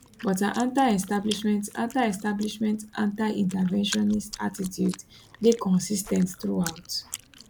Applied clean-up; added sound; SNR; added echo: none; Chewing, mastication; 17 dB; none.